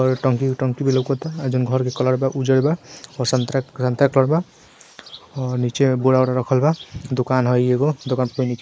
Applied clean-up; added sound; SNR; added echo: neural mask model Resemble Enhance denoiser.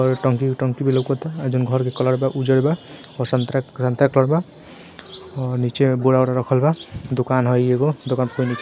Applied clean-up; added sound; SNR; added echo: none; none; none; none.